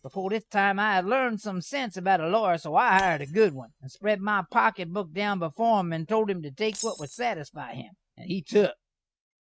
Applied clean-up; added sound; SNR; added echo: neural mask model RNNoise.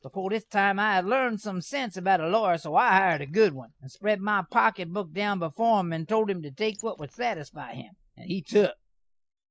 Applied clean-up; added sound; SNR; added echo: neural mask model Resemble Enhance denoiser.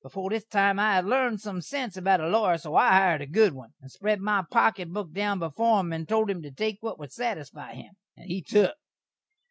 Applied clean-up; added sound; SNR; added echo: none; none; none; none.